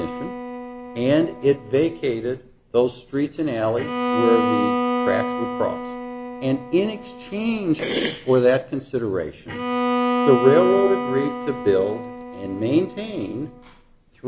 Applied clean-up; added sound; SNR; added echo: none; Bowed string instrument; 5 dB; none.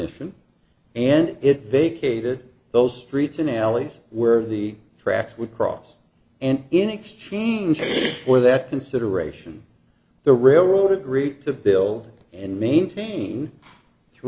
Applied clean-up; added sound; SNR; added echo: none; none; none; none.